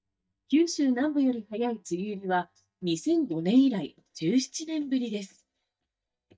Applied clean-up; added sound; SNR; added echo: neural mask model DeepFilterNet 3.